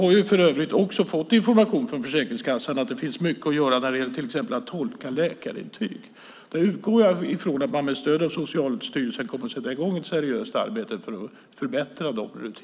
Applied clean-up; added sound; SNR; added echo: none; none; none; none.